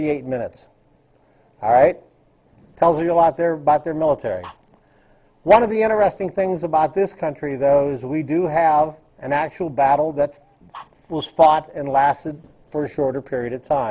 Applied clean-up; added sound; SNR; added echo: none; none; none; none.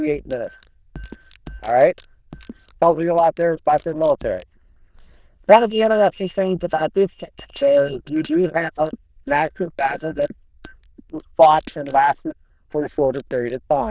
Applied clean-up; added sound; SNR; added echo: neural diffusion model UNIVERSE++.